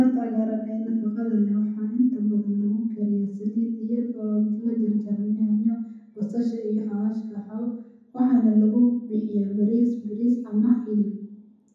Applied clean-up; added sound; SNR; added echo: none; none; none; reverberation time 0.9 s.